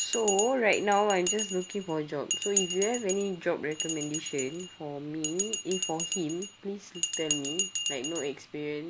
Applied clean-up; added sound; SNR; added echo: none; Bell; 4 dB; none.